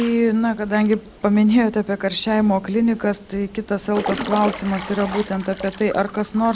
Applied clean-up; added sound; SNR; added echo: none; Drip / Trickle, dribble / Water / Splash, splatter; 14 dB; none.